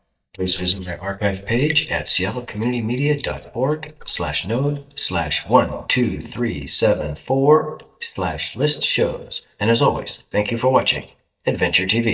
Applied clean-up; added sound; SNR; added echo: neural mask model DeepFilterNet 3.